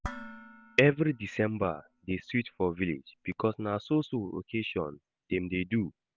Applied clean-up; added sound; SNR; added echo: none; Dishes, pots, and pans; 17 dB; none.